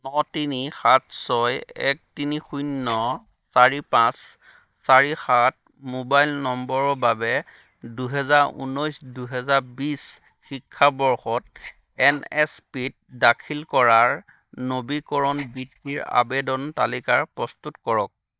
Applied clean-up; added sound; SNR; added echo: neural mask model DeepFilterNet 3.